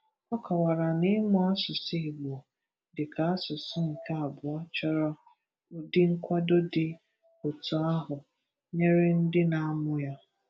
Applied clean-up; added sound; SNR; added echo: none; none; none; none.